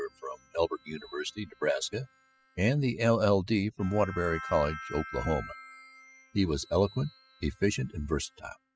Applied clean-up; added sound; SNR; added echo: classical method spectral subtraction.